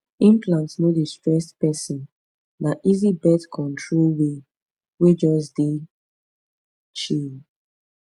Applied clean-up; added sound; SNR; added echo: none; none; none; none.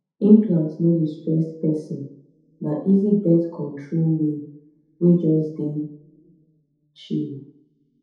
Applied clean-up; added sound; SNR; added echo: none; none; none; reverberation time 0.8 s.